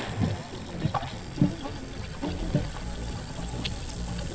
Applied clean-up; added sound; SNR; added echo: neural mask model DeepFilterNet 3.